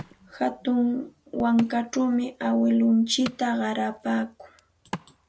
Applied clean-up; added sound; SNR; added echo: none; Wood; 19 dB; none.